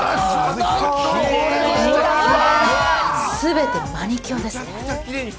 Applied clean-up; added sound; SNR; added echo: none; none; none; none.